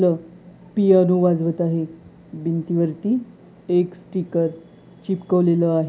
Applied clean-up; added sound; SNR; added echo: none; none; none; none.